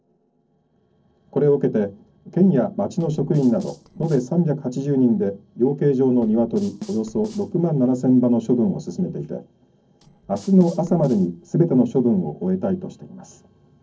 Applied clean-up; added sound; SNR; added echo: neural separator model SepFormer DNS4.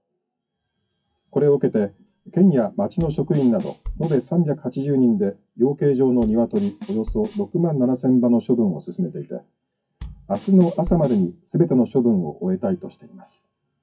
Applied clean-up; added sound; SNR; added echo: classical method WPE with log-MMSE.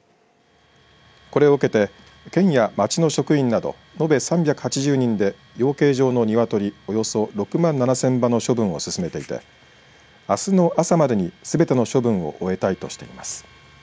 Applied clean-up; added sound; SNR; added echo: none; none; none; none.